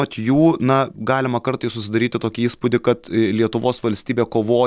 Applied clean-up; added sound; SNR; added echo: none; none; none; none.